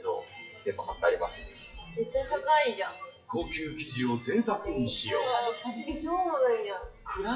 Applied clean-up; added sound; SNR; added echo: classical method WPE with log-MMSE.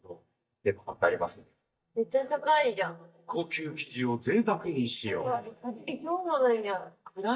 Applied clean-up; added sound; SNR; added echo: neural mask model DeepFilterNet 3.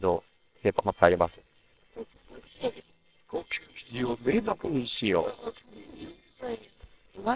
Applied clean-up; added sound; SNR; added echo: neural separator model SepFormer WHAMR!.